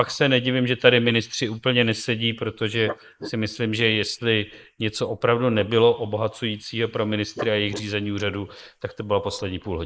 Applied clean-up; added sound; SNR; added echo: neural mask model Resemble Enhance denoiser.